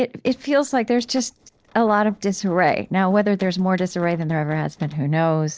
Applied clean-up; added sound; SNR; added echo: neural separator model SepFormer DNS4.